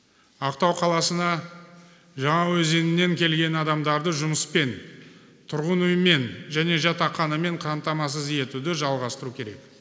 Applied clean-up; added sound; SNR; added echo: none; none; none; none.